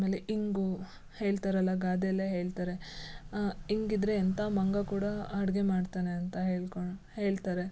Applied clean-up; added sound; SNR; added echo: none; none; none; none.